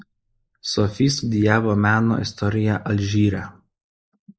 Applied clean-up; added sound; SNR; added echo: neural mask model Resemble Enhance denoiser.